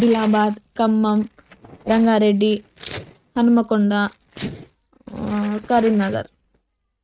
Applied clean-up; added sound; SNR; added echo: neural mask model RNNoise.